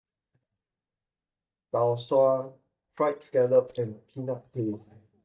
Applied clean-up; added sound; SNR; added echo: neural mask model DeepFilterNet 3.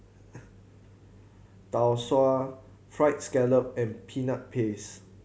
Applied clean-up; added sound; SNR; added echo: none; none; none; none.